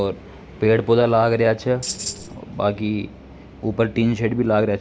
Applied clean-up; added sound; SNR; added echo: none; Tambourine; 10 dB; none.